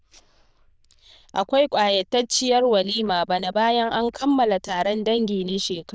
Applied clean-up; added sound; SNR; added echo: neural diffusion model UNIVERSE++.